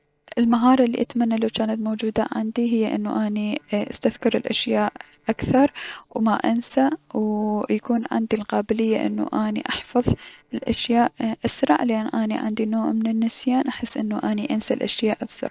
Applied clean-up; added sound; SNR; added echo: neural separator model SepFormer DNS4.